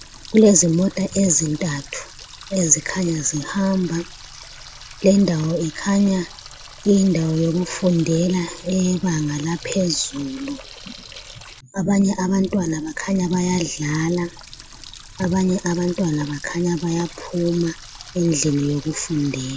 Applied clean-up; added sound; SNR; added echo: none; Water tap, faucet; 19 dB; none.